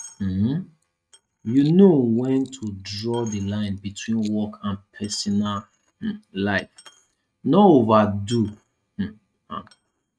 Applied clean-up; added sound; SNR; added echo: neural mask model RNNoise.